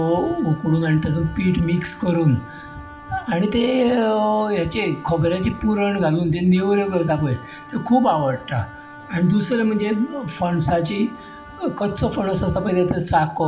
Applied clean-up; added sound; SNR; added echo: none; Wind instrument, woodwind instrument; 19 dB; reverberation time 0.8 s.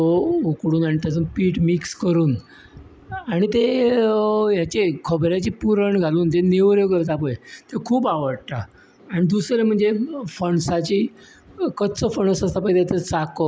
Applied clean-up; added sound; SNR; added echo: none; none; none; none.